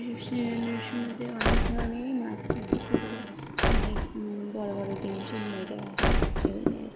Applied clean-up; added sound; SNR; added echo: none; Knock + Squeak / Slam / Wood; -5 dB; none.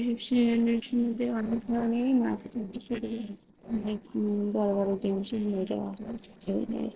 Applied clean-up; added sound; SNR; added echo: neural separator model SepFormer DNS4.